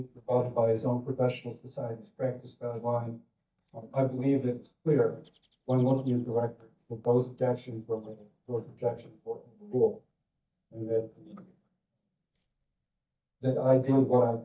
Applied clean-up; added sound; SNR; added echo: neural mask model DeepFilterNet 3.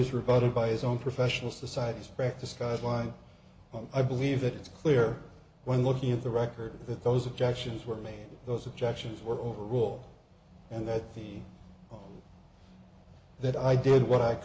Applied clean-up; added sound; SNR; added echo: none; none; none; none.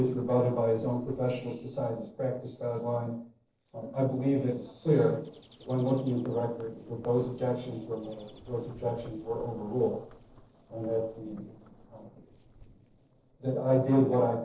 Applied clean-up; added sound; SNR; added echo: neural separator model SepFormer DNS4.